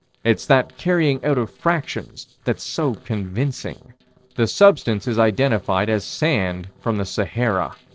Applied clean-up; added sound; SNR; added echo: neural separator model SepFormer DNS4.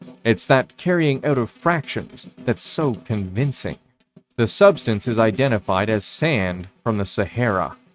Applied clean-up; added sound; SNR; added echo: neural mask model RNNoise.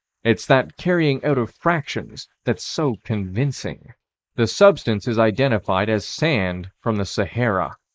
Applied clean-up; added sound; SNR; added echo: neural mask model Resemble Enhance denoiser.